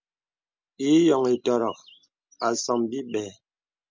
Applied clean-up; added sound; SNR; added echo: none; none; none; none.